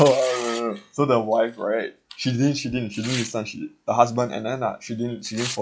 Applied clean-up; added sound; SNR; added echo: classical method log-MMSE.